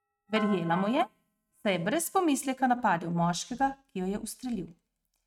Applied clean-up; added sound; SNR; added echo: neural mask model RNNoise.